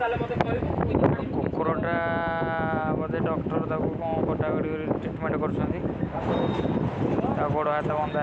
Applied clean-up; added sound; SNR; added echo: none; none; none; none.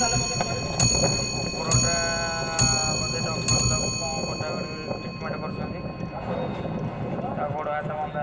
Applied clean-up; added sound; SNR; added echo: none; Clock; -1 dB; reverberation time 1.9 s.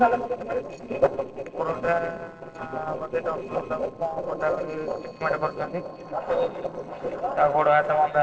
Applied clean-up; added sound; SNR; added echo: neural separator model SepFormer DNS4.